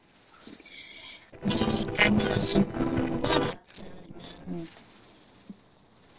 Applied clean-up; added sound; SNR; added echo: neural separator model SepFormer DNS4.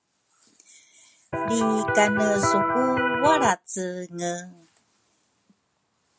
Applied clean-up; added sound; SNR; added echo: none; Electric guitar; -3 dB; none.